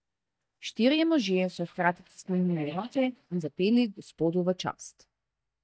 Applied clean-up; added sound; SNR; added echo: neural mask model DeepFilterNet 3.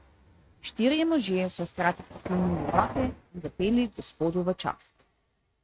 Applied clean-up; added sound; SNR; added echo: neural mask model RNNoise.